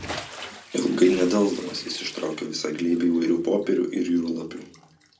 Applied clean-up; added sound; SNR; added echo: none; Bathtub (filling or washing) / Splash, splatter; 17 dB; reverberation time 0.2 s.